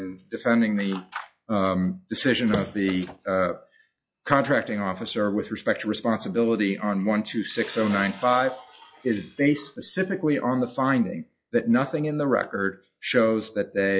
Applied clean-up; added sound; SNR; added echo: classical method log-MMSE.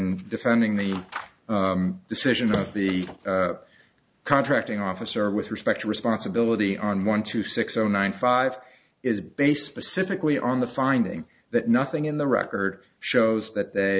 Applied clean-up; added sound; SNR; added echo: none; none; none; none.